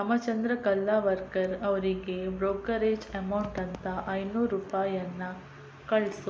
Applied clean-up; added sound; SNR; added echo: none; none; none; none.